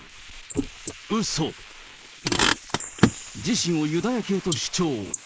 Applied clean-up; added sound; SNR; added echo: neural mask model Resemble Enhance denoiser.